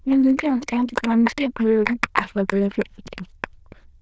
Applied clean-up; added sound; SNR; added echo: neural diffusion model UNIVERSE++.